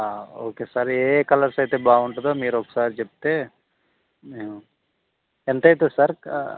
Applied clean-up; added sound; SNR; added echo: none; none; none; none.